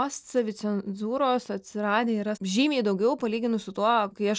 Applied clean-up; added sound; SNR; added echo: none; none; none; none.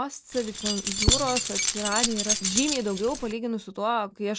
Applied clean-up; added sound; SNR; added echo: none; Keys jangling; -2 dB; none.